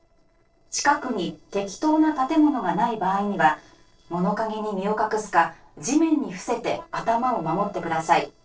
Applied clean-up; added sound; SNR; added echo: neural separator model SepFormer DNS4.